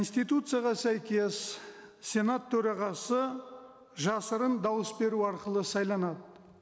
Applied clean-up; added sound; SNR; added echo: none; none; none; none.